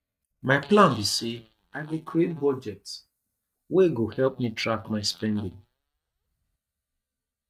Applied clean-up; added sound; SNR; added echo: neural mask model DeepFilterNet 3.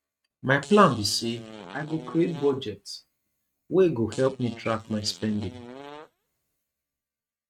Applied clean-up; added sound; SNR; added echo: neural mask model RNNoise.